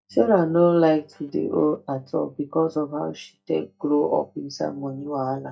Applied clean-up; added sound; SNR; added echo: neural mask model DeepFilterNet 3.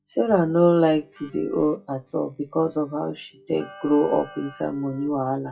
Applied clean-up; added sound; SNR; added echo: classical method WPE with log-MMSE.